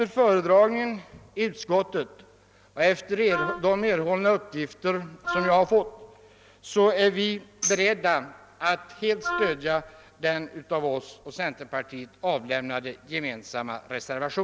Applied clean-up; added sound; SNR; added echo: none; Tambourine + Wind instrument, woodwind instrument; 8 dB; none.